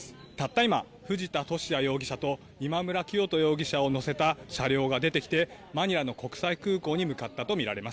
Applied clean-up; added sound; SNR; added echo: none; none; none; none.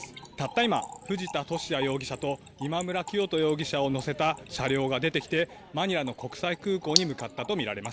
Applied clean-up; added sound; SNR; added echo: none; Trickle, dribble / Splash, splatter; 10 dB; none.